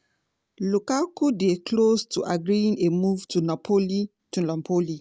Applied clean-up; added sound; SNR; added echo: none; none; none; none.